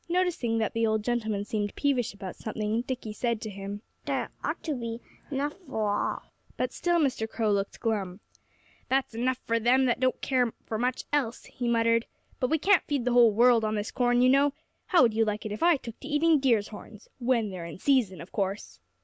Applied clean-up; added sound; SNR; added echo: none; none; none; none.